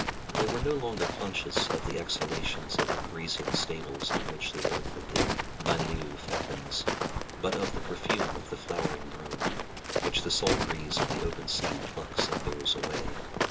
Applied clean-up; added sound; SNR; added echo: none; Walk, footsteps; -2 dB; reverberation time 0.2 s.